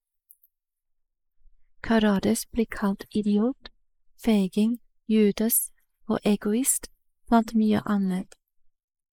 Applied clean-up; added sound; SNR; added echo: neural mask model Resemble Enhance denoiser.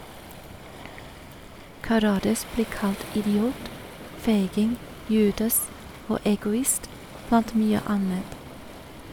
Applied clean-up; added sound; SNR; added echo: none; Waves, surf; 14 dB; none.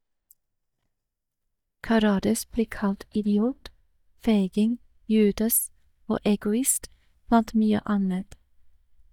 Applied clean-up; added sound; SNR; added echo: neural mask model DeepFilterNet 3.